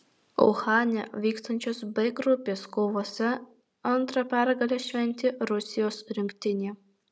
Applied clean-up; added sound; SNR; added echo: none; none; none; none.